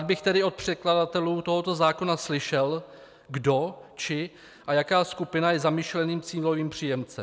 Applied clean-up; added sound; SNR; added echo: none; none; none; none.